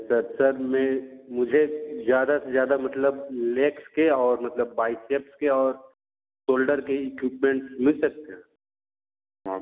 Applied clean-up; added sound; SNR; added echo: none; none; none; none.